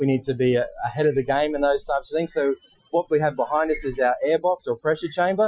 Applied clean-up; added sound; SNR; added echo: classical method Wiener filter.